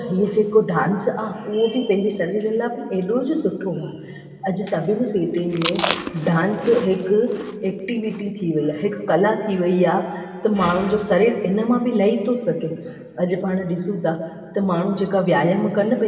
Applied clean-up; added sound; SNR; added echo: none; Chewing, mastication; 10 dB; reverberation time 2.0 s.